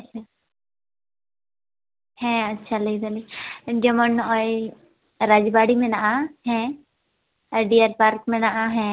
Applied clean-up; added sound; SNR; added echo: none; none; none; none.